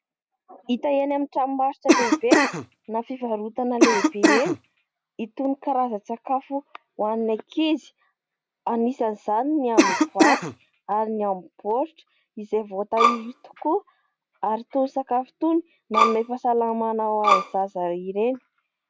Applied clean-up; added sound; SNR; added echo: none; Bowed string instrument + Cough; -4 dB; none.